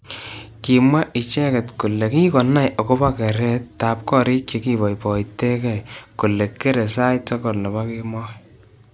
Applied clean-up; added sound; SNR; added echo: none; none; none; none.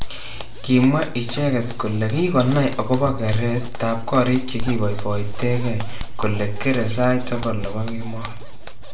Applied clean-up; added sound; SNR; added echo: none; Zipper (clothing); 2 dB; reverberation time 0.5 s.